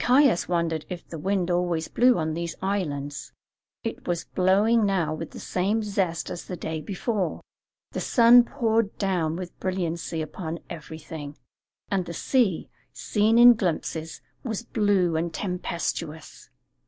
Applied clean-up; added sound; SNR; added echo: none; none; none; none.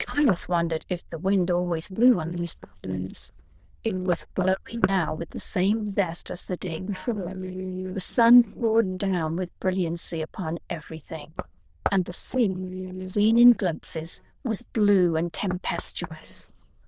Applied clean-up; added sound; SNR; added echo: neural diffusion model UNIVERSE++.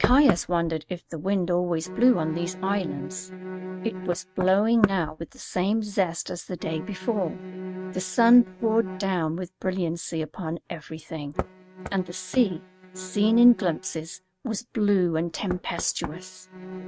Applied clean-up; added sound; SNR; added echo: neural mask model RNNoise.